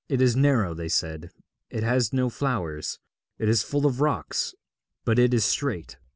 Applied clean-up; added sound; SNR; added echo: none; none; none; none.